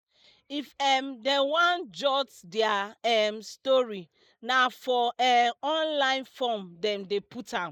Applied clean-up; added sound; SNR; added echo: neural mask model Resemble Enhance denoiser.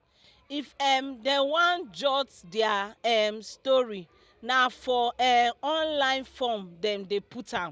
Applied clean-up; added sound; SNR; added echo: none; none; none; none.